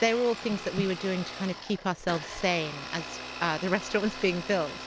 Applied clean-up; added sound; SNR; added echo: none; Domestic sounds, home sounds; 11 dB; none.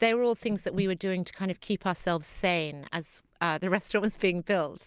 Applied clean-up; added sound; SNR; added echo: none; none; none; none.